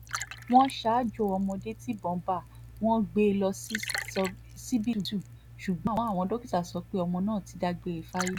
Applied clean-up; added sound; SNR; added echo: none; Liquid; 13 dB; none.